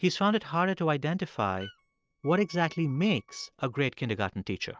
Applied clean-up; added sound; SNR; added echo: neural mask model RNNoise.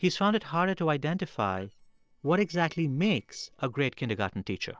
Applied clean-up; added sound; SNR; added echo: neural separator model SepFormer DNS4.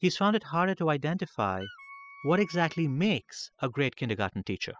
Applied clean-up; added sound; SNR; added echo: classical method spectral subtraction.